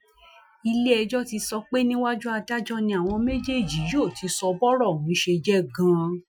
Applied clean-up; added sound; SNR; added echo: classical method Wiener filter.